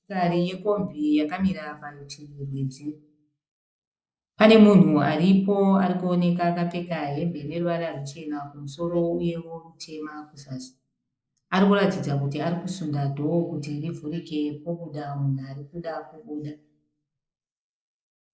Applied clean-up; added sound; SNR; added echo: neural mask model Resemble Enhance denoiser.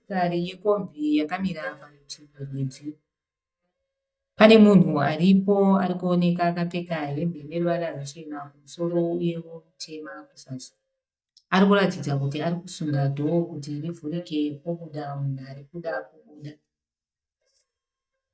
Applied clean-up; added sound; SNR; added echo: neural mask model DeepFilterNet 3.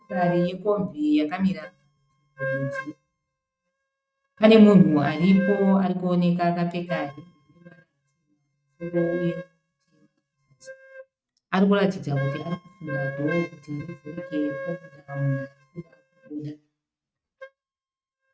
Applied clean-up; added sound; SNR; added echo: neural mask model RNNoise.